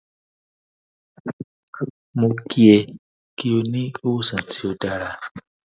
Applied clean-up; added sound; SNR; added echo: none; none; none; none.